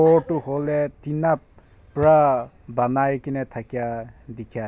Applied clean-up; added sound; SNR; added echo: none; none; none; none.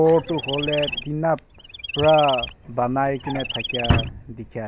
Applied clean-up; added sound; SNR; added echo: none; Chirp, tweet + Drawer open or close; 6 dB; none.